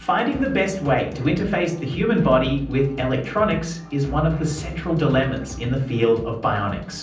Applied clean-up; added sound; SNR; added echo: none; none; none; reverberation time 0.6 s.